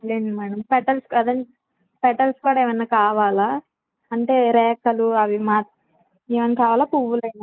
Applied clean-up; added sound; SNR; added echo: neural mask model Resemble Enhance denoiser.